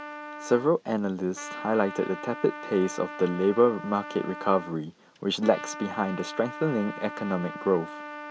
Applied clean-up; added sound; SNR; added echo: none; Trumpet; 12 dB; none.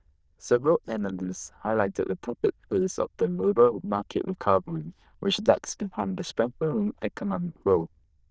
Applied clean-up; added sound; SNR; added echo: neural diffusion model UNIVERSE++.